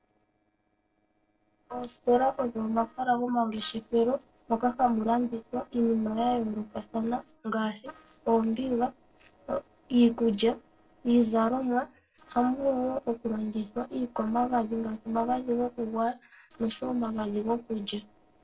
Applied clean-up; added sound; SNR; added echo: neural separator model SepFormer DNS4.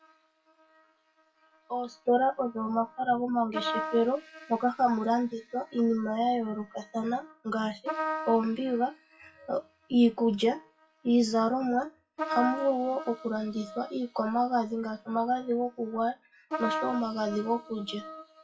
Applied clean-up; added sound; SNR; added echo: classical method WPE with log-MMSE.